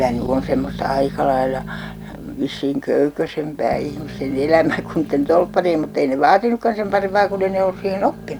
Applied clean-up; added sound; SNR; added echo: none; Growling; 14 dB; none.